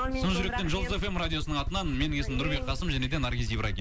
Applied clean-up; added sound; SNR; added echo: none; Aircraft; 2 dB; none.